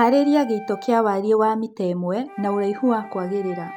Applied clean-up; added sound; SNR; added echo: none; Wind instrument, woodwind instrument; 17 dB; none.